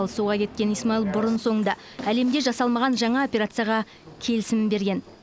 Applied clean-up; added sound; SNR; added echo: none; none; none; none.